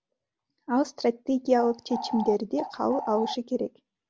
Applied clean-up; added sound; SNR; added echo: none; Bird; 8 dB; none.